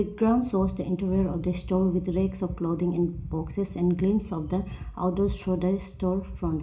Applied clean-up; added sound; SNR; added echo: none; none; none; reverberation time 0.4 s.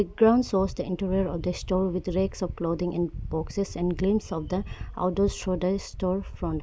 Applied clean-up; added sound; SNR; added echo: none; none; none; none.